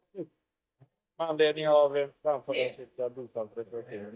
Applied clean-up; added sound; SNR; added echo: neural mask model DeepFilterNet 3.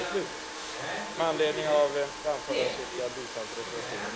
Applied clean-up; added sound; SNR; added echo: none; Domestic sounds, home sounds; 4 dB; reverberation time 0.2 s.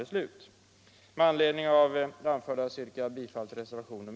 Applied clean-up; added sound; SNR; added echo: none; none; none; none.